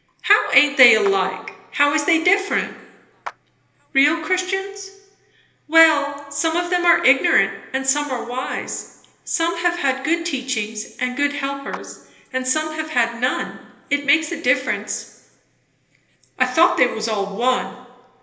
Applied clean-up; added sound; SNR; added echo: none; Clapping; 19 dB; reverberation time 1.4 s.